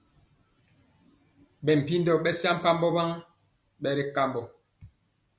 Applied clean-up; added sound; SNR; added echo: none; none; none; none.